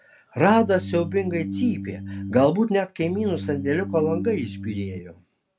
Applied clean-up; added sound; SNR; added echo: none; Organ; 8 dB; none.